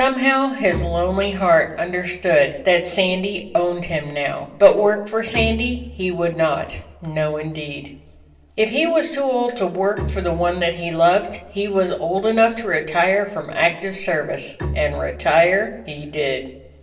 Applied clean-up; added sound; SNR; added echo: none; Bowed string instrument; 15 dB; reverberation time 0.8 s.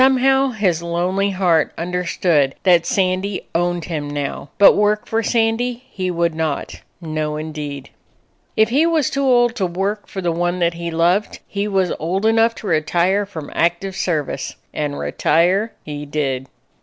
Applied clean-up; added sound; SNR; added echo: none; none; none; none.